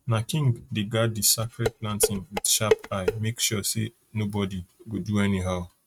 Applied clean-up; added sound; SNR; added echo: neural mask model RNNoise.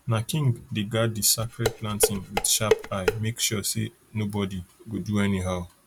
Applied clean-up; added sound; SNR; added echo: none; Dishes, pots, and pans; 1 dB; none.